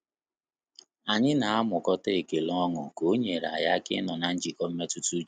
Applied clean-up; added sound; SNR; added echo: none; none; none; none.